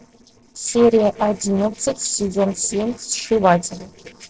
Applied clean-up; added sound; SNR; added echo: neural separator model SepFormer DNS4.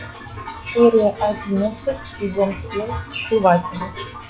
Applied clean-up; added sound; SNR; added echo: classical method log-MMSE.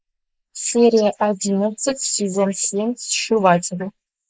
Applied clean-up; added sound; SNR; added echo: neural mask model Resemble Enhance denoiser.